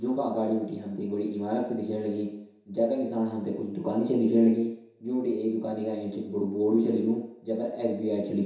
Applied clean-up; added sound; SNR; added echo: none; none; none; reverberation time 0.7 s.